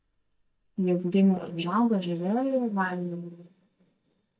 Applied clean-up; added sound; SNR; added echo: neural mask model DeepFilterNet 3.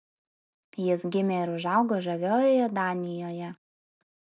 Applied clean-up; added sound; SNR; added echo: none; none; none; none.